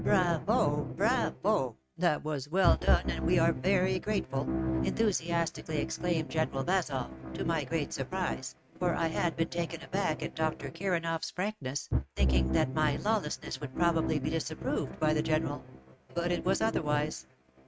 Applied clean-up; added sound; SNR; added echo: neural mask model RNNoise.